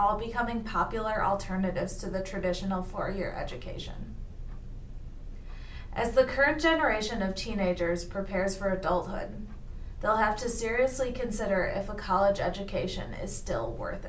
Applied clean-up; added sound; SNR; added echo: none; none; none; none.